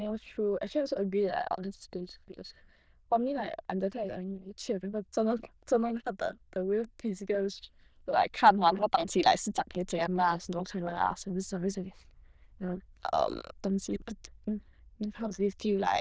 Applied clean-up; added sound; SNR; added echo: neural diffusion model UNIVERSE++.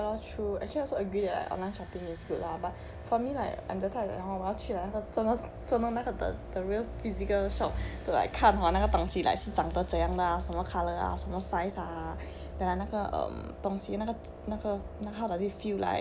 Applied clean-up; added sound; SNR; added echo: none; Bell / Doorbell + Wind instrument, woodwind instrument; 16 dB; none.